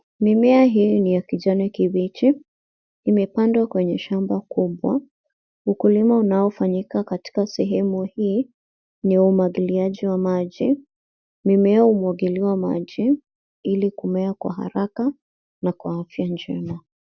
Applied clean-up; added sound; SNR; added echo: none; none; none; none.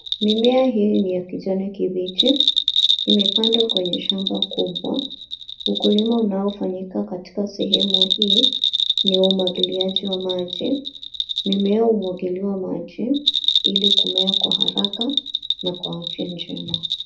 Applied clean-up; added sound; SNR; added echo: none; Bell; 1 dB; reverberation time 0.3 s.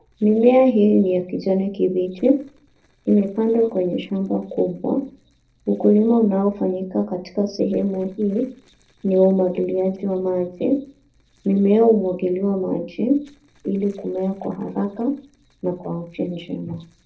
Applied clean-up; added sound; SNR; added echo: neural separator model SepFormer DNS4.